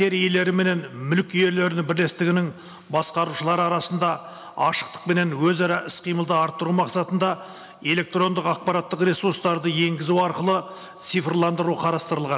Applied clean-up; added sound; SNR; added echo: none; none; none; none.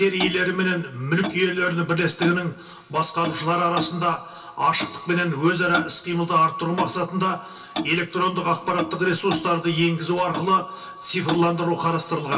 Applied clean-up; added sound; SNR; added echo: none; Clock; 12 dB; reverberation time 0.2 s.